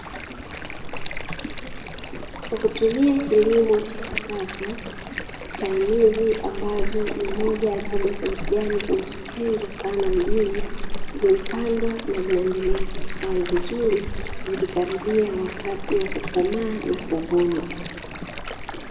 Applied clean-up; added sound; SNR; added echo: none; Stream; 4 dB; reverberation time 1.5 s.